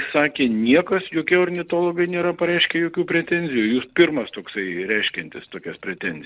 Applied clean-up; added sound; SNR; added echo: neural separator model SepFormer DNS4.